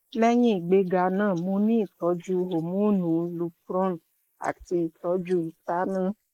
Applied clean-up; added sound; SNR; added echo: neural mask model Resemble Enhance denoiser.